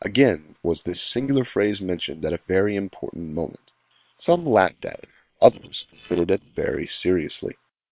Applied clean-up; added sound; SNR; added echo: neural separator model SepFormer WHAM!.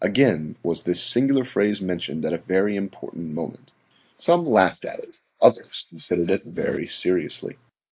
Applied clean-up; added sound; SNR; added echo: neural mask model Resemble Enhance denoiser.